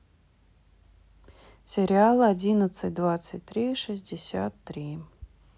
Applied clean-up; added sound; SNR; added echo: none; none; none; none.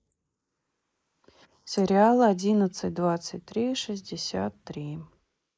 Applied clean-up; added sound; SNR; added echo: neural mask model Resemble Enhance denoiser.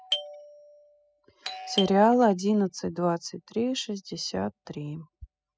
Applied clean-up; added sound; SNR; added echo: classical method spectral subtraction.